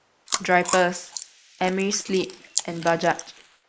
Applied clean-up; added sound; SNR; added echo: neural mask model Resemble Enhance denoiser.